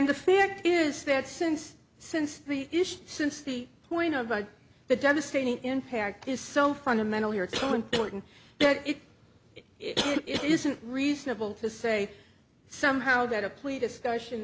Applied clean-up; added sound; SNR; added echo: none; Cough; 6 dB; none.